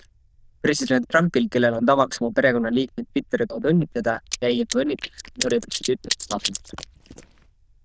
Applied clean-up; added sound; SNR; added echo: neural diffusion model UNIVERSE++.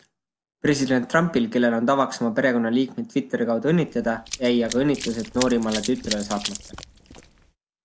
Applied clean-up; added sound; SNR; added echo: none; Run; 12 dB; none.